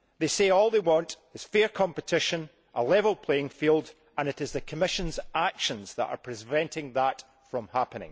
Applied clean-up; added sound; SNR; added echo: none; none; none; none.